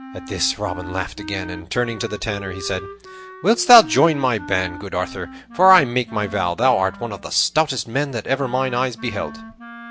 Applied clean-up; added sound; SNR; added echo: none; Wind instrument, woodwind instrument; 15 dB; none.